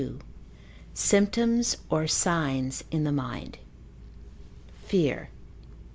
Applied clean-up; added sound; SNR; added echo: none; none; none; none.